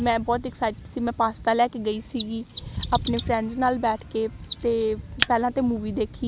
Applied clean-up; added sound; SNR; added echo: none; Mechanisms; 13 dB; none.